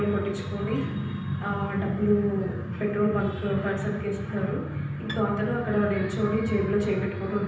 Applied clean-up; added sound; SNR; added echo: none; Bowed string instrument; 18 dB; reverberation time 0.9 s.